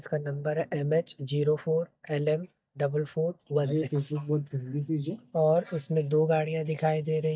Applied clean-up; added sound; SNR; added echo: neural mask model DeepFilterNet 3.